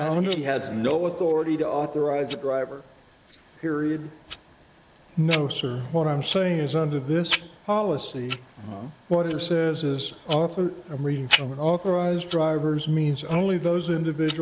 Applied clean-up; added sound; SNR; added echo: neural mask model Resemble Enhance denoiser.